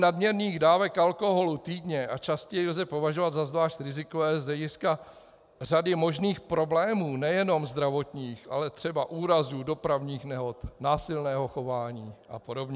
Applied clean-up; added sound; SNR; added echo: none; none; none; none.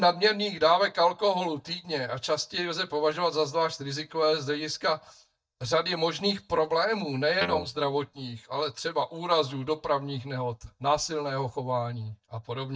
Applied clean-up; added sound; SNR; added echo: neural mask model DeepFilterNet 3.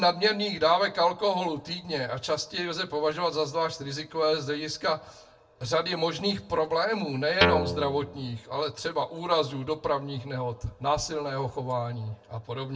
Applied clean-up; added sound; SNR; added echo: none; Guitar; -1 dB; reverberation time 0.2 s.